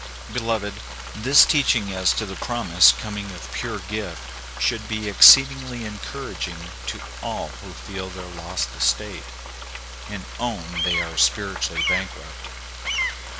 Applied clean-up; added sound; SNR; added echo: none; Bird vocalization, bird call, bird song + Frying (food); 8 dB; none.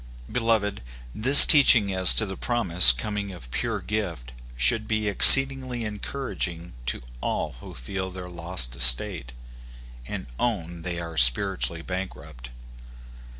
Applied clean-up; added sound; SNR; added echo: none; none; none; none.